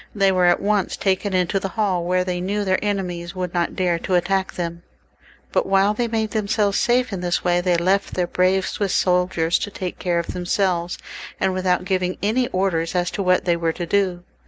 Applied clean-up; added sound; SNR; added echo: none; none; none; none.